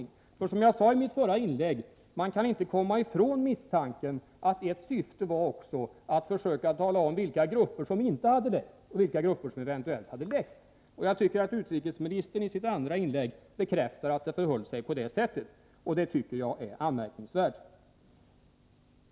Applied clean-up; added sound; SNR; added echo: none; none; none; none.